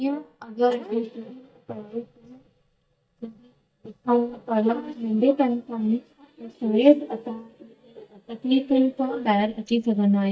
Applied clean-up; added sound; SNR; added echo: neural mask model DeepFilterNet 3.